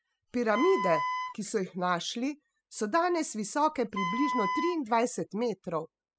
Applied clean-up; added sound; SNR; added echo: classical method spectral subtraction.